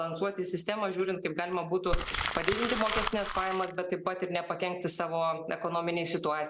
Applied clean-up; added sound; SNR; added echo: none; Crumpling, crinkling; 1 dB; none.